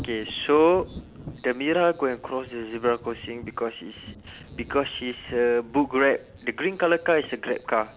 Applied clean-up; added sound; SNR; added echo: none; Thunder; 19 dB; none.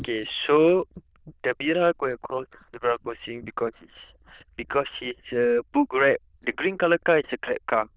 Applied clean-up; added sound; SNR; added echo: neural diffusion model UNIVERSE++.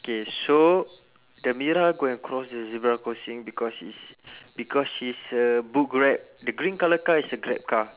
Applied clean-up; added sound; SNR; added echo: none; none; none; none.